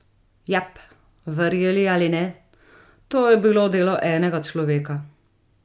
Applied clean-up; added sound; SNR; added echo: none; none; none; none.